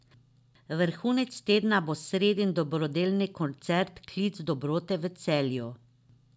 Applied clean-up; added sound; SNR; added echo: none; none; none; none.